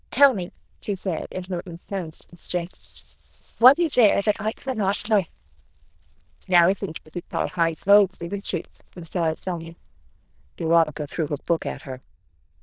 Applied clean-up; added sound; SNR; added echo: neural diffusion model UNIVERSE++.